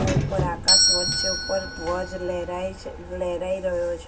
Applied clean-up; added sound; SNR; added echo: none; Doorbell; -4 dB; reverberation time 0.2 s.